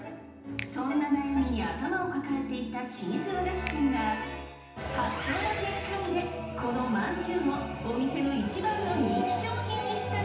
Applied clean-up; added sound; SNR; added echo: none; Finger snapping; 20 dB; reverberation time 0.8 s.